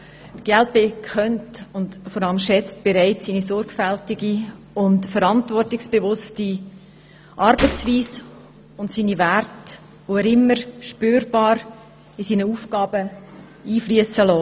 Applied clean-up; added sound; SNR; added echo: none; Gunshot, gunfire; 8 dB; none.